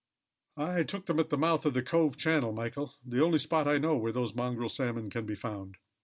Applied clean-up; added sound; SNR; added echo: none; none; none; none.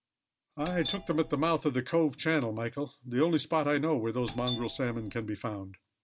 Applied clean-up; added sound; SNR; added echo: none; Doorbell; 11 dB; none.